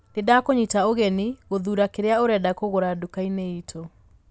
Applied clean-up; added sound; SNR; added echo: none; none; none; none.